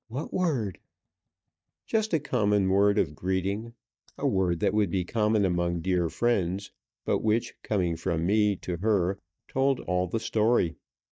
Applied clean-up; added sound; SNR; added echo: neural mask model DeepFilterNet 3.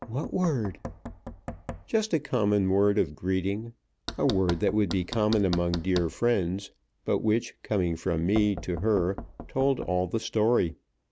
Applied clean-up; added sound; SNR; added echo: none; Knock; 14 dB; none.